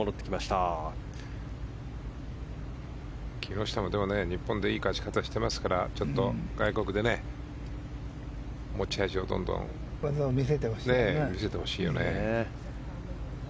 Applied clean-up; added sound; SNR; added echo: none; none; none; none.